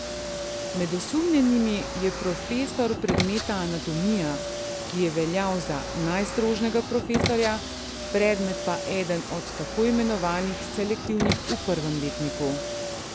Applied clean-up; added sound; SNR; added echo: none; Car; 5 dB; none.